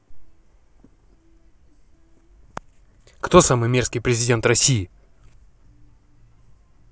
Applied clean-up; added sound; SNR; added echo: none; none; none; none.